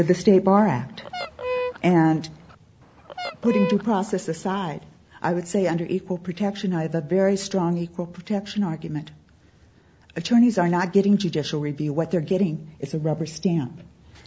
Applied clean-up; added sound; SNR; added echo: none; Fowl; 9 dB; none.